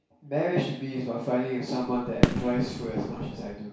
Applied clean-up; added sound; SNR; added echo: none; Fireworks; 0 dB; reverberation time 0.6 s.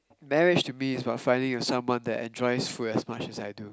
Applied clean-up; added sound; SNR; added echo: none; none; none; none.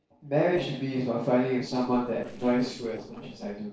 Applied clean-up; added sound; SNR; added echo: neural separator model SepFormer DNS4.